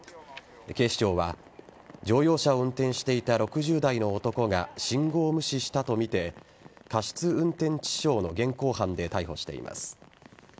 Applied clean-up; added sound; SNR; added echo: none; none; none; none.